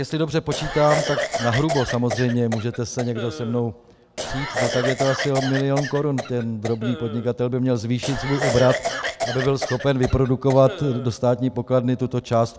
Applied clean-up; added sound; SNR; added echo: none; Cough; 7 dB; none.